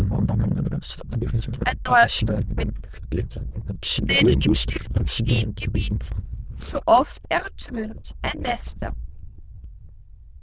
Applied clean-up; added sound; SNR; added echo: neural diffusion model UNIVERSE++.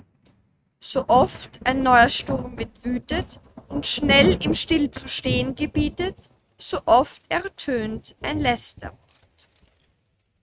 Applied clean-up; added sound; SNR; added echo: neural mask model RNNoise.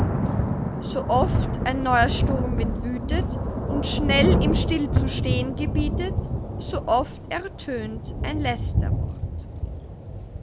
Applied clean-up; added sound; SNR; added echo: none; Thunder / Rain; -3 dB; none.